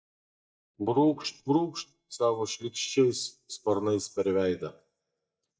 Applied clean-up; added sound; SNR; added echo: neural mask model DeepFilterNet 3.